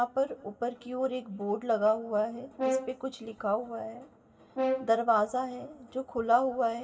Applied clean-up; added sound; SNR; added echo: none; Brass instrument; 5 dB; reverberation time 3.0 s.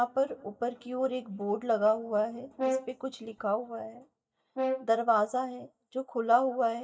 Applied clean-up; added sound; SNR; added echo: neural mask model DeepFilterNet 3.